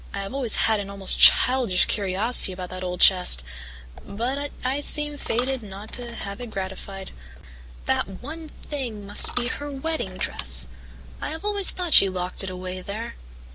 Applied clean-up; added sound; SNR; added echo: none; Coin (dropping); 14 dB; none.